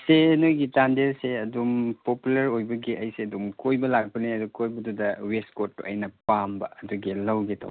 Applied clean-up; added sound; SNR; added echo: none; none; none; none.